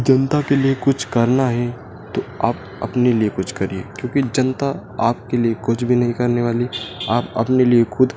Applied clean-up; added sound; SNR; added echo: none; none; none; none.